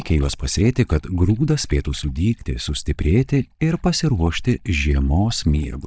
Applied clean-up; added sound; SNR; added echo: neural mask model DeepFilterNet 3.